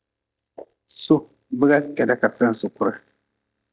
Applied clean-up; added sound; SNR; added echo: neural mask model DeepFilterNet 3.